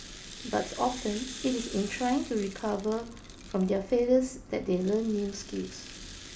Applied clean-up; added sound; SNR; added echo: none; Rattle (instrument); 16 dB; none.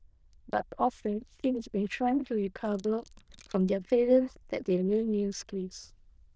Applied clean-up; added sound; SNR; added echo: neural diffusion model UNIVERSE++.